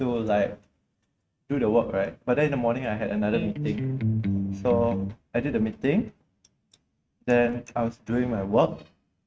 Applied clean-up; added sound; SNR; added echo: neural mask model RNNoise.